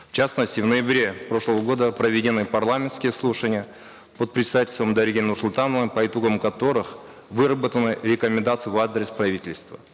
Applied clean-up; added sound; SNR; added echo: none; none; none; none.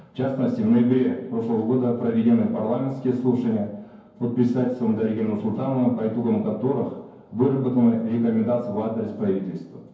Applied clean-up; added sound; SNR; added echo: none; none; none; reverberation time 0.9 s.